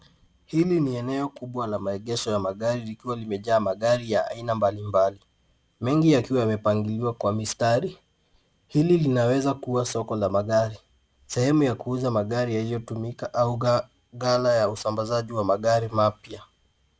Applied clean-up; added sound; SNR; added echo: none; none; none; none.